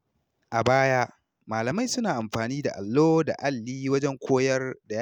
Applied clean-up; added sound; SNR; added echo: none; none; none; none.